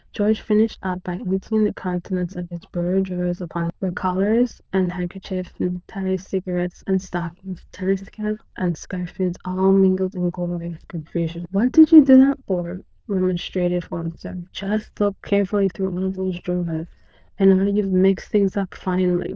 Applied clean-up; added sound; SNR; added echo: neural diffusion model UNIVERSE++.